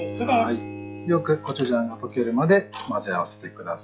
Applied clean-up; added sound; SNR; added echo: classical method log-MMSE.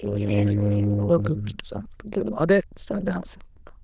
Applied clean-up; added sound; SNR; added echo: neural diffusion model UNIVERSE++.